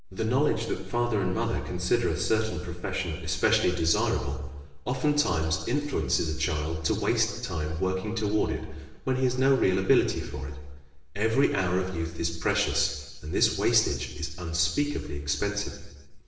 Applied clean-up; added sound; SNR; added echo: none; none; none; reverberation time 1.0 s.